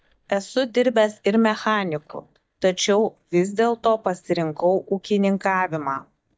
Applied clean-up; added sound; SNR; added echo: neural mask model DeepFilterNet 3.